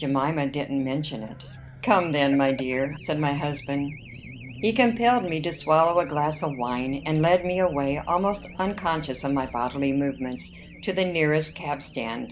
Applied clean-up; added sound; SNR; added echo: none; Race car, auto racing / Alarm; 16 dB; none.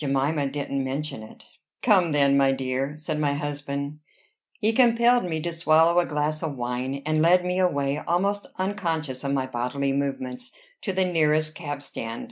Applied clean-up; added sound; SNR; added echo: none; none; none; none.